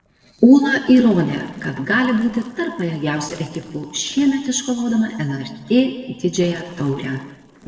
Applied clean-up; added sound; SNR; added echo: neural separator model SepFormer DNS4.